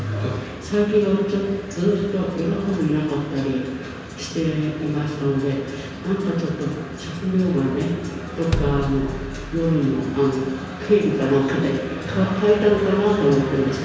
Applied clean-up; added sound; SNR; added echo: none; Bass drum; 7 dB; reverberation time 1.2 s.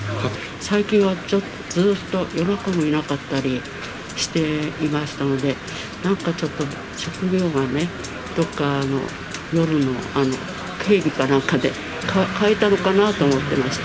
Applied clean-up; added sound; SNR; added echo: none; none; none; none.